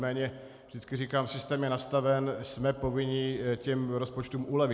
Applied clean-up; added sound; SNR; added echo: none; none; none; none.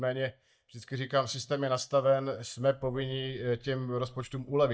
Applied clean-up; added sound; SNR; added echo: neural mask model DeepFilterNet 3.